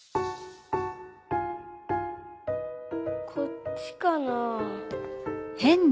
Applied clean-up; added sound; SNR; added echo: none; none; none; none.